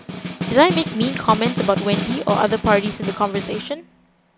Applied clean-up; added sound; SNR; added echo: none; Snare drum; 6 dB; none.